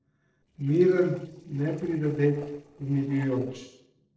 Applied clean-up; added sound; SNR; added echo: neural separator model SepFormer DNS4.